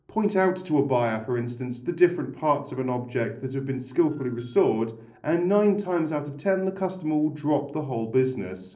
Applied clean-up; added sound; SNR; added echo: neural separator model SepFormer DNS4.